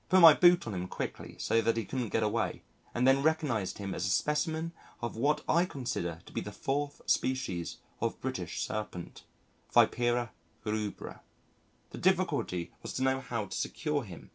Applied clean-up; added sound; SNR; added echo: none; none; none; none.